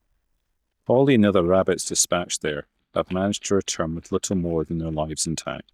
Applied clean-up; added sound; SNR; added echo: neural mask model DeepFilterNet 3.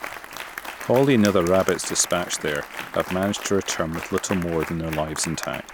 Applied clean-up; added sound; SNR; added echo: none; Applause; 11 dB; none.